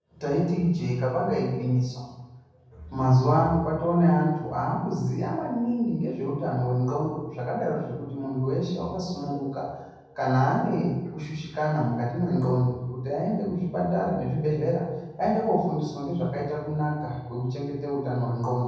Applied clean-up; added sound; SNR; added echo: none; none; none; reverberation time 1.1 s.